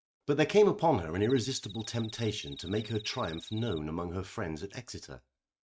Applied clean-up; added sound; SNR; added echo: neural mask model RNNoise.